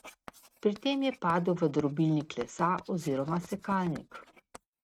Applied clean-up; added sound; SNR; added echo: neural mask model RNNoise.